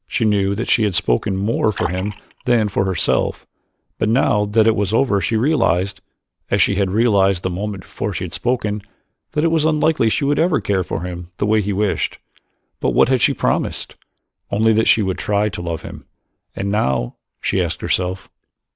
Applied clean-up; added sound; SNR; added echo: neural mask model Resemble Enhance denoiser.